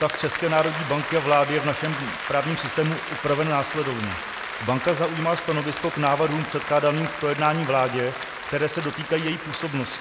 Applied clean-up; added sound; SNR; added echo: none; Applause; 7 dB; none.